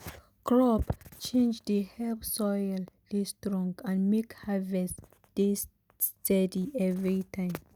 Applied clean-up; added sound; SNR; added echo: none; none; none; none.